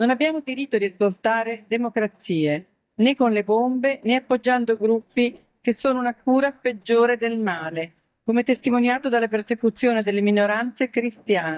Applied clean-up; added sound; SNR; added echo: neural mask model DeepFilterNet 3.